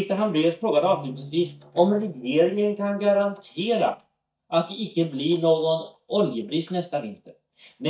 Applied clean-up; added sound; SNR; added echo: neural mask model DeepFilterNet 3.